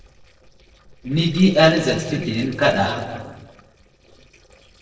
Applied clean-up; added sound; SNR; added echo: neural separator model SepFormer DNS4.